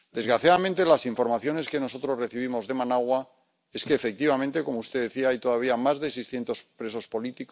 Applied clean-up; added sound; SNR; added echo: none; none; none; none.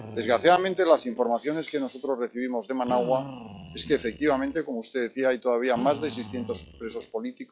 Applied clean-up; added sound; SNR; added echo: classical method log-MMSE.